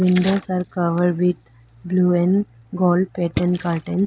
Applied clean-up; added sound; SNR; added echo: none; Splash, splatter; 16 dB; none.